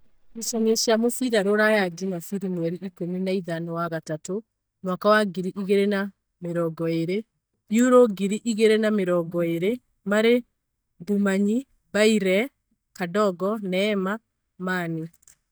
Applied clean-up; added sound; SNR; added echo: neural mask model DeepFilterNet 3.